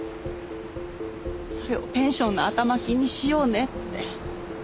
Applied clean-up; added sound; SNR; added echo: none; none; none; none.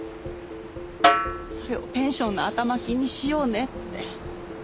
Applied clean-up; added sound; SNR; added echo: none; Snare drum; -2 dB; none.